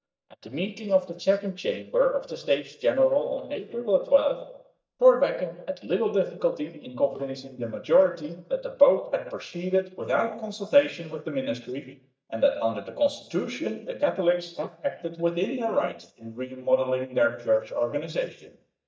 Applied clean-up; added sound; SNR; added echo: neural mask model DeepFilterNet 3.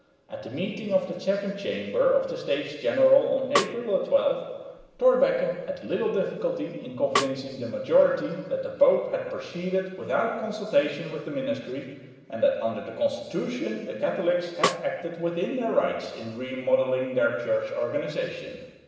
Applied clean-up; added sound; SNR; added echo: none; Snare drum; 6 dB; reverberation time 1.2 s.